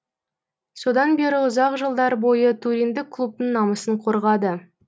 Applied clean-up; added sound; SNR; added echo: none; none; none; none.